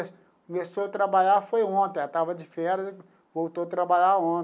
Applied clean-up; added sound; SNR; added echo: none; none; none; none.